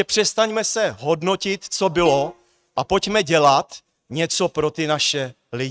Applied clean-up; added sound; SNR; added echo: neural mask model RNNoise.